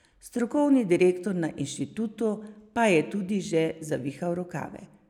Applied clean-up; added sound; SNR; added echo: none; none; none; none.